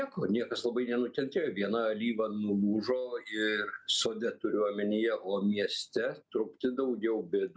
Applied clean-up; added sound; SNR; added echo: none; none; none; none.